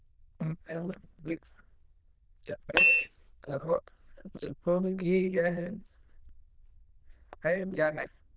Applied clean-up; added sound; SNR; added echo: neural diffusion model UNIVERSE++.